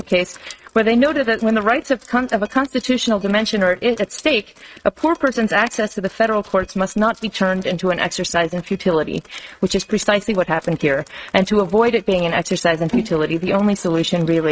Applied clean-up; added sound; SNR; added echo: neural mask model RNNoise.